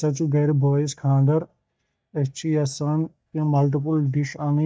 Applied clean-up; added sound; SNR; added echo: neural mask model DeepFilterNet 3.